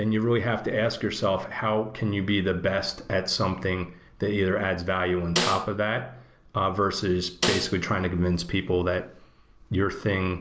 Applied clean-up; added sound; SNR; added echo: none; Snare drum; 5 dB; none.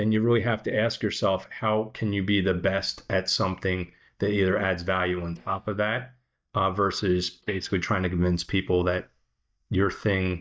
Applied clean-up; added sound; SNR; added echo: neural mask model DeepFilterNet 3.